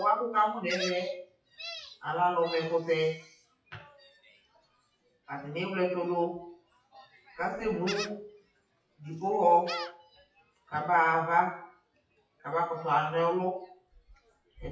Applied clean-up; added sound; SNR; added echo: classical method WPE with log-MMSE.